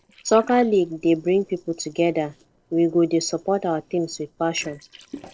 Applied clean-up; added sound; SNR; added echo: neural separator model SepFormer DNS4.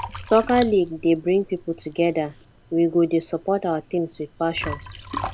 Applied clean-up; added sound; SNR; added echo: none; Liquid; 14 dB; none.